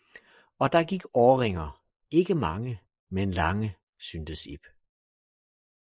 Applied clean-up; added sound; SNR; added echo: neural mask model Resemble Enhance denoiser.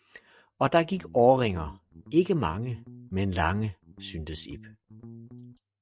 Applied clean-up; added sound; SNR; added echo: neural mask model RNNoise.